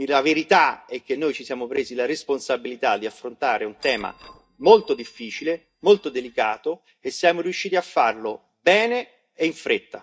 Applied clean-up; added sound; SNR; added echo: neural mask model DeepFilterNet 3.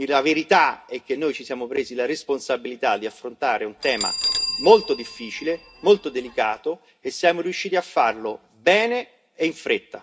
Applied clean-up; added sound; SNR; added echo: none; Bell; 13 dB; reverberation time 0.3 s.